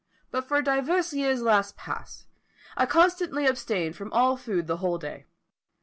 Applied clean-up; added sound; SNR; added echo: none; none; none; none.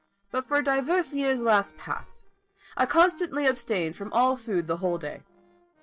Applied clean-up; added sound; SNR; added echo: neural separator model SepFormer DNS4.